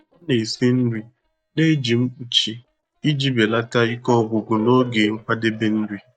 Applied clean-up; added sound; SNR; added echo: neural mask model DeepFilterNet 3.